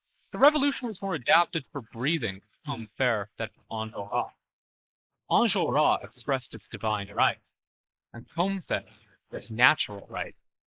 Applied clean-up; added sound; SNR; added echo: neural mask model Resemble Enhance denoiser.